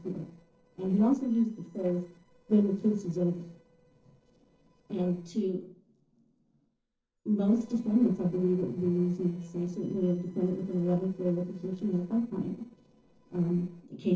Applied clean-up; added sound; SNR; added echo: neural separator model SepFormer DNS4.